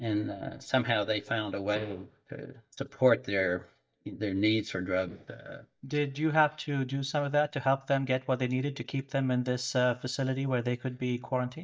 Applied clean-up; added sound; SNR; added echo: neural mask model DeepFilterNet 3.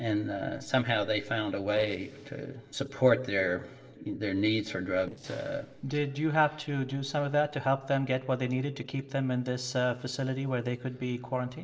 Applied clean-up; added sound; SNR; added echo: neural separator model SepFormer DNS4.